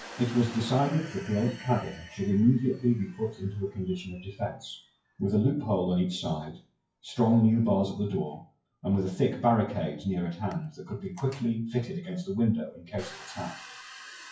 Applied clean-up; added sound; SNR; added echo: classical method WPE with log-MMSE.